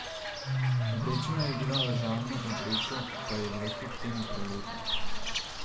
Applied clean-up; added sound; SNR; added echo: none; Bird / Fowl; -1 dB; reverberation time 1.9 s.